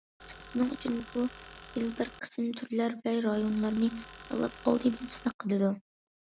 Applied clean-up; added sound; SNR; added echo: none; Tools; 16 dB; none.